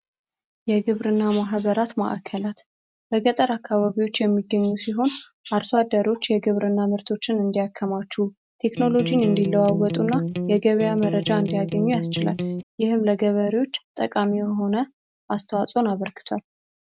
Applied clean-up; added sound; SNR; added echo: none; Electric guitar; 4 dB; none.